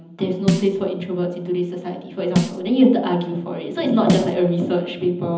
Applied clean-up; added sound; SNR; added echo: none; Snare drum; 5 dB; reverberation time 0.8 s.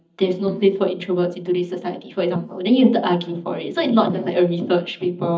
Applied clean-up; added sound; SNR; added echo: neural mask model DeepFilterNet 3.